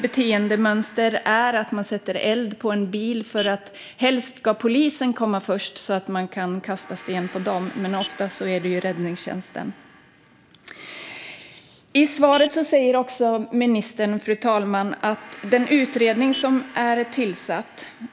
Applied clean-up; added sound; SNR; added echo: none; Gong + Vehicle horn, car horn, honking; 19 dB; none.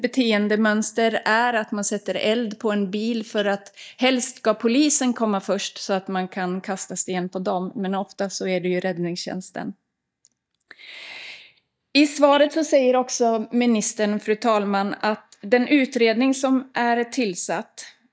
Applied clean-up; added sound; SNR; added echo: neural mask model DeepFilterNet 3.